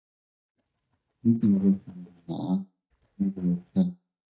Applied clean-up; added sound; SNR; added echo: neural mask model DeepFilterNet 3.